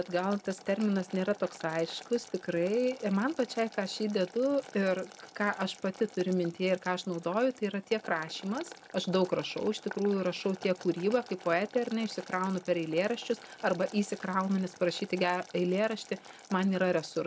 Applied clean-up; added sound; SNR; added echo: none; Boiling; 19 dB; none.